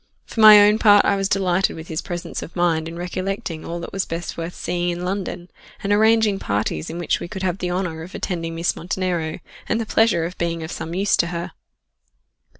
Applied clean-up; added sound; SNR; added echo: none; none; none; none.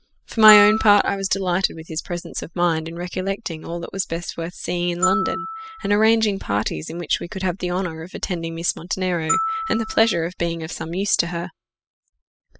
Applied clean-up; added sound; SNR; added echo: classical method spectral subtraction.